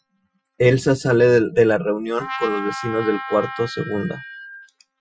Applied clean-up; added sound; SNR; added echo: classical method Wiener filter.